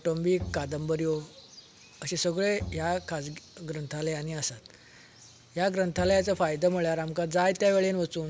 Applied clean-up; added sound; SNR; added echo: none; Bowed string instrument; 14 dB; none.